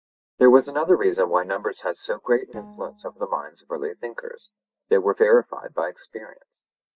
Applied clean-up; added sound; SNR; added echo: neural mask model DeepFilterNet 3.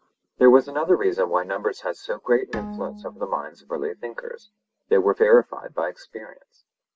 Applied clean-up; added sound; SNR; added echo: none; Bowed string instrument; 16 dB; none.